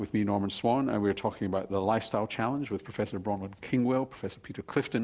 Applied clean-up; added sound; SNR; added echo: none; none; none; none.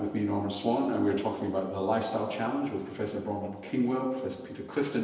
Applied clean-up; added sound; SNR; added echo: none; none; none; reverberation time 1.0 s.